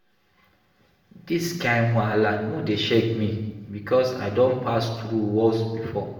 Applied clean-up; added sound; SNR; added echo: none; none; none; reverberation time 1.0 s.